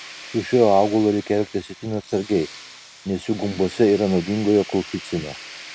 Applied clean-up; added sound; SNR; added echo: none; Tools; 18 dB; none.